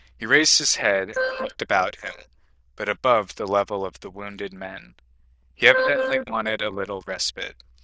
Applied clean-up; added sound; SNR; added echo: neural diffusion model UNIVERSE++.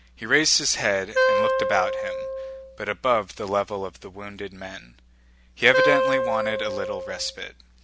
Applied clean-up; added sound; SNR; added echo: none; Wind instrument, woodwind instrument; -1 dB; none.